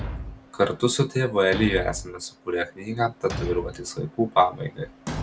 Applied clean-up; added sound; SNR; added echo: none; Thump, thud; 11 dB; none.